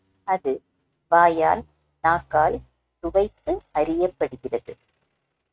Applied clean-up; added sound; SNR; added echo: neural mask model RNNoise.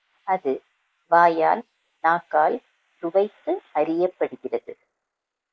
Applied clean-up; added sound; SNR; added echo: neural mask model Resemble Enhance denoiser.